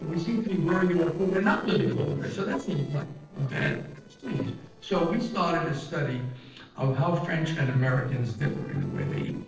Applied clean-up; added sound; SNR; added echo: neural separator model SepFormer DNS4.